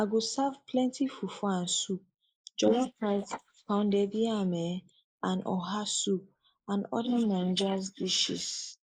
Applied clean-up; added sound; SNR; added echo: neural mask model Resemble Enhance denoiser.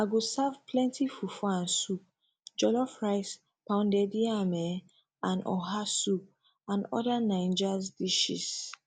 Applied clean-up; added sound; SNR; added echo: none; none; none; none.